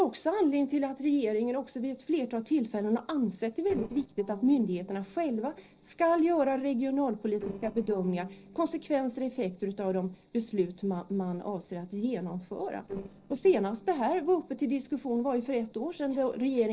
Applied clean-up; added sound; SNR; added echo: neural separator model SepFormer DNS4.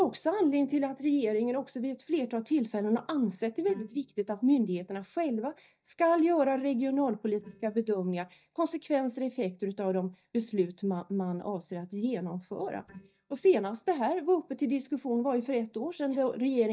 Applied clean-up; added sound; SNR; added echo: neural mask model DeepFilterNet 3.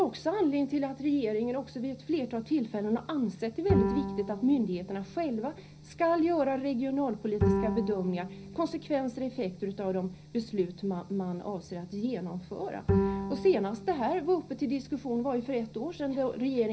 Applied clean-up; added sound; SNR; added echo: none; Bowed string instrument; 5 dB; reverberation time 0.5 s.